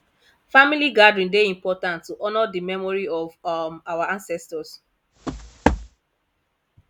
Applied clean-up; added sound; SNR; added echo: none; Walk, footsteps; 2 dB; none.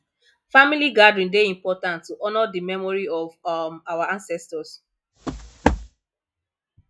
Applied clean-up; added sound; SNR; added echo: classical method log-MMSE.